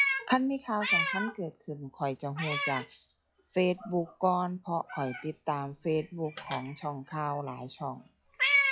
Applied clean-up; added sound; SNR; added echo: classical method log-MMSE.